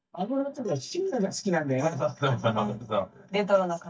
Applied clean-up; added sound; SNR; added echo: neural mask model DeepFilterNet 3.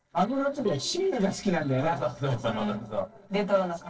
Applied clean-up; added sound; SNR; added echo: neural separator model SepFormer DNS4.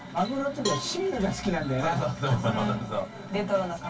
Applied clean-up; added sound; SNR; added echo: none; Cowbell; 11 dB; reverberation time 0.1 s.